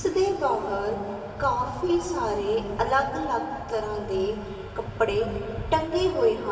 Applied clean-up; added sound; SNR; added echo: none; none; none; reverberation time 2.8 s.